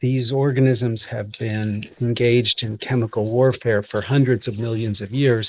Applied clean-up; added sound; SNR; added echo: neural mask model Resemble Enhance denoiser.